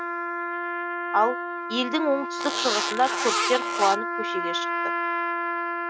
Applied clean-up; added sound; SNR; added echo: none; Zipper (clothing) + Trumpet; 0 dB; none.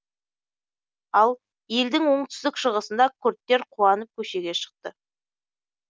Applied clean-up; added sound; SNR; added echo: none; none; none; none.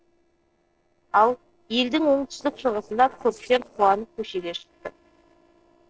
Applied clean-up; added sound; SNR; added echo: neural separator model SepFormer DNS4.